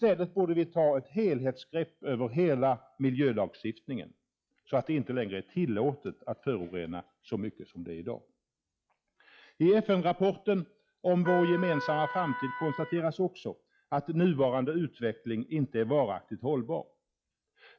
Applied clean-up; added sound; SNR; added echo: classical method log-MMSE.